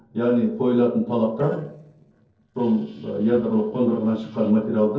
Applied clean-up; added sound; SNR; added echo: neural separator model SepFormer DNS4.